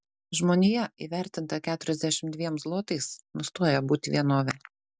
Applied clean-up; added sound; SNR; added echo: none; none; none; none.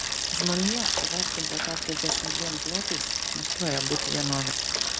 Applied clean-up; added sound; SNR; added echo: none; Bicycle; -5 dB; none.